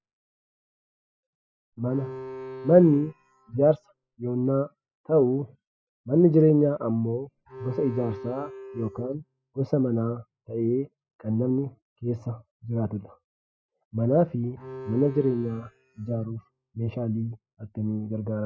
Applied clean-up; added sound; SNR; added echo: classical method spectral subtraction.